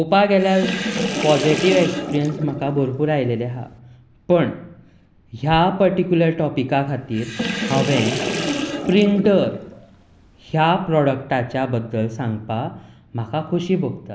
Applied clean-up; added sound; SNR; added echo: none; Sink (filling or washing) / Water; 6 dB; none.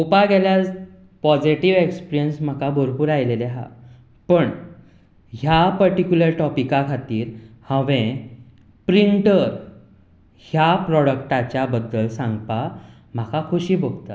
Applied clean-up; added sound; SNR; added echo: none; none; none; none.